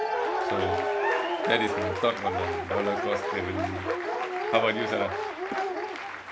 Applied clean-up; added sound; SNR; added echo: none; Dog + Applause / Cheering; -3 dB; none.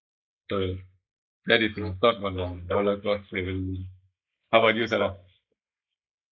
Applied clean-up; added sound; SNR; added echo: neural mask model Resemble Enhance denoiser.